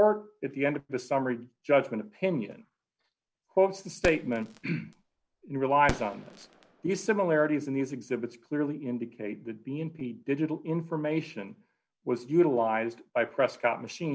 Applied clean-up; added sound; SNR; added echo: none; Fireworks; 11 dB; none.